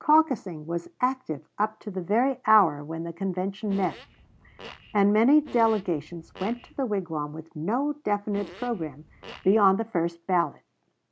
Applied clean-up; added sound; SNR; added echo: none; Fart; 19 dB; none.